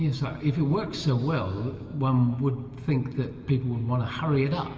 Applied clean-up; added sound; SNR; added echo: none; none; none; reverberation time 2.3 s.